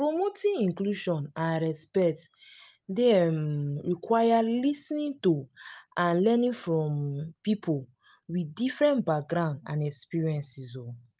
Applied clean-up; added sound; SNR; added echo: none; none; none; none.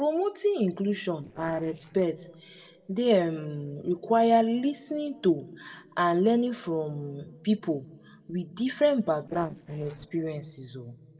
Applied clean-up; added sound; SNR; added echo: neural separator model SepFormer DNS4.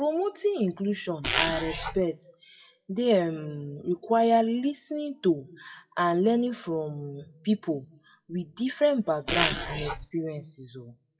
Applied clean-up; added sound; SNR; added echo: classical method WPE with log-MMSE.